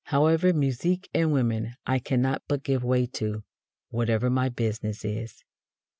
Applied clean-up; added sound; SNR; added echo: none; none; none; none.